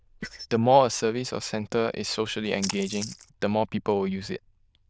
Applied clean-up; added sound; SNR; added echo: neural diffusion model UNIVERSE++.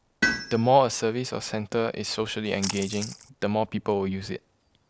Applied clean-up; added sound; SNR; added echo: none; Splash, splatter + Tools; 7 dB; none.